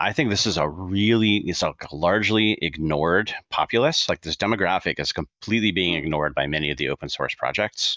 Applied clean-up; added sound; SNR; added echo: neural mask model DeepFilterNet 3.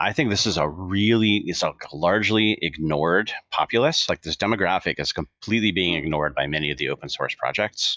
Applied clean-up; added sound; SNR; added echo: classical method log-MMSE.